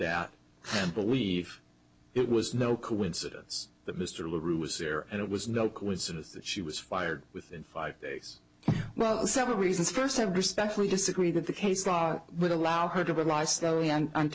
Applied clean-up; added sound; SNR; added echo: none; none; none; none.